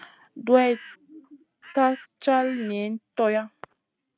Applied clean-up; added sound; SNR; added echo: neural mask model RNNoise.